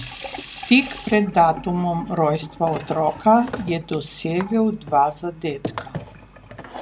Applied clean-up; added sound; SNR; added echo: none; Sink (filling or washing) / Water tap, faucet; 13 dB; none.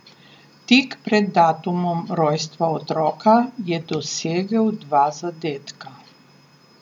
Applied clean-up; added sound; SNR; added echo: none; none; none; none.